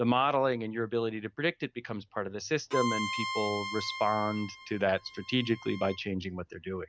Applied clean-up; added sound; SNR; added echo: none; Bowed string instrument; 7 dB; none.